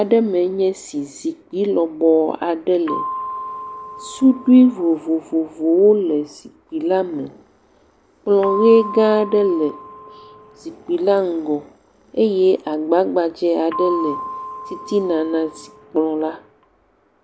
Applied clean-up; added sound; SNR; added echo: none; Percussion; 12 dB; none.